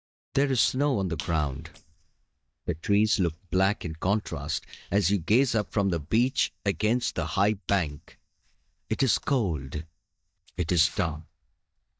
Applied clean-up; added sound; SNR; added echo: neural mask model DeepFilterNet 3.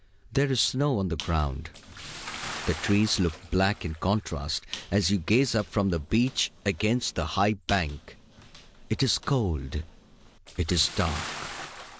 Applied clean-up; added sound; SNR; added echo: none; Squeak + Bathtub (filling or washing) / Splash, splatter; 15 dB; none.